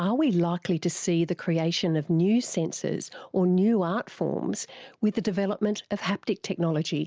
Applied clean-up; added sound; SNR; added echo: none; none; none; none.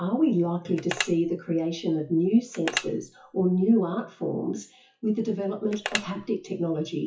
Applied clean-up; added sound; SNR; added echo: classical method WPE with log-MMSE.